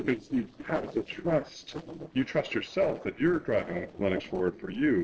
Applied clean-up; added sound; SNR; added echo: neural separator model SepFormer DNS4.